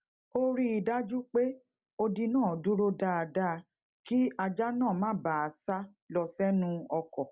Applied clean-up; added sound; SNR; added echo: none; none; none; none.